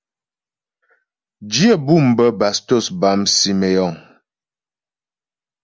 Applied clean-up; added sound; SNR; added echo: none; none; none; none.